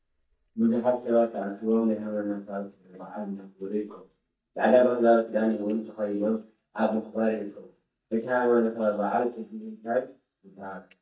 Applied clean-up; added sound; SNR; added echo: neural mask model DeepFilterNet 3.